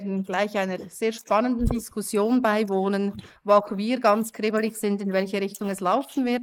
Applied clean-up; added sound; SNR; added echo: neural mask model Resemble Enhance denoiser.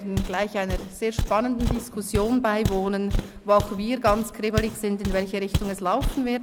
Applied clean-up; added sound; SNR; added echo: none; Walk, footsteps; 5 dB; none.